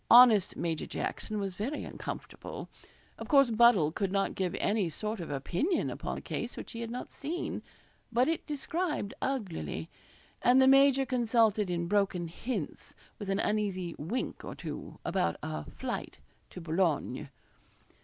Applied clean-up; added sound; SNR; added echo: none; none; none; none.